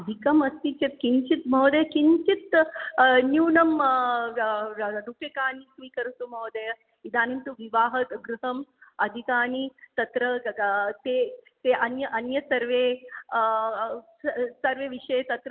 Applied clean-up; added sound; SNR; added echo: none; none; none; none.